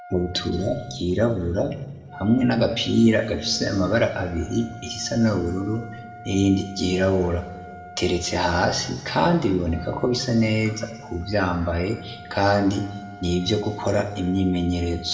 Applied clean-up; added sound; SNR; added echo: none; Trumpet; 20 dB; reverberation time 1.2 s.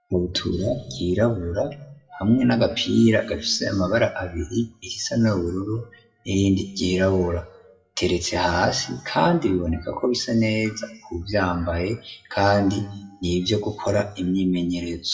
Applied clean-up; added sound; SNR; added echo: classical method WPE with log-MMSE.